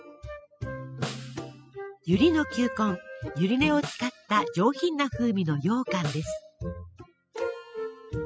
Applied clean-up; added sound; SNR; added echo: classical method spectral subtraction.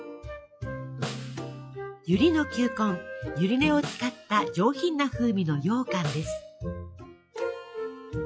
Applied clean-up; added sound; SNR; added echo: classical method log-MMSE.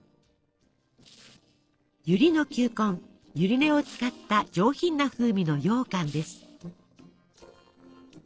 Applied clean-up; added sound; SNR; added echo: neural separator model SepFormer DNS4.